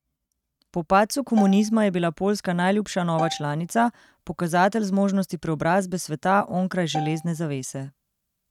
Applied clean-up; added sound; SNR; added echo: neural mask model RNNoise.